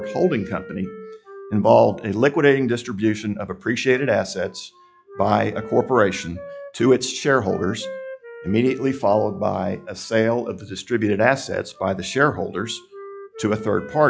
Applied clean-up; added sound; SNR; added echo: classical method log-MMSE.